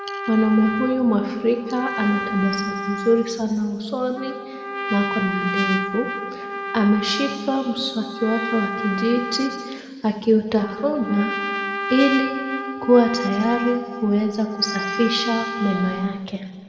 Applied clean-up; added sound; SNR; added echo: none; Trumpet; 7 dB; reverberation time 1.9 s.